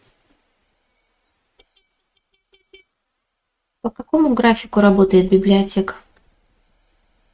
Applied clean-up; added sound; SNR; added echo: neural mask model RNNoise.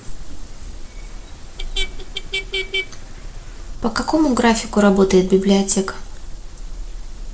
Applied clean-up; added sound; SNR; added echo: neural separator model SepFormer DNS4.